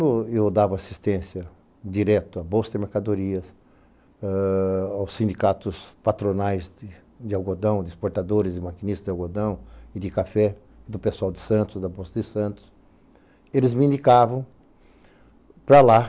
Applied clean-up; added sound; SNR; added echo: none; none; none; none.